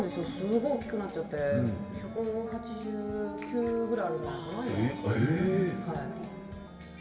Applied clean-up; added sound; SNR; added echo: none; Wind instrument, woodwind instrument; 12 dB; reverberation time 2.5 s.